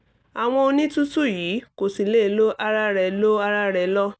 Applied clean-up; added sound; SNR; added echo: none; none; none; none.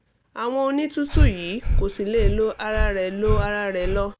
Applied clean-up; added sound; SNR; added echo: none; Breathing; -2 dB; none.